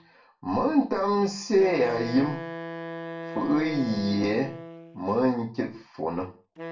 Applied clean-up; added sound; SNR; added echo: none; Wind instrument, woodwind instrument; 13 dB; reverberation time 0.3 s.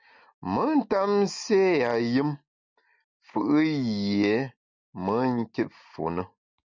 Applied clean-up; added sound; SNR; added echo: none; none; none; none.